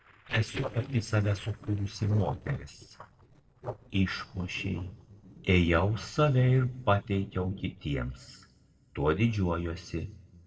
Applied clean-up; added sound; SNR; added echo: neural separator model SepFormer DNS4.